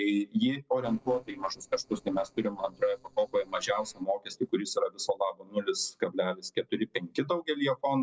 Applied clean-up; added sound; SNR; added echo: neural separator model SepFormer DNS4.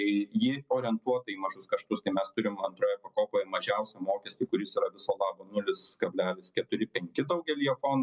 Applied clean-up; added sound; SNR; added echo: none; none; none; none.